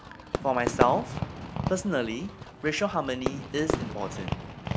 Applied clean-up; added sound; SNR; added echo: none; Fireworks; 3 dB; none.